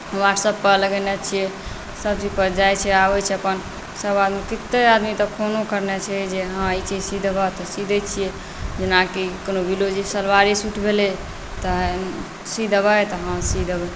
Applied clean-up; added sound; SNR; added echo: none; none; none; none.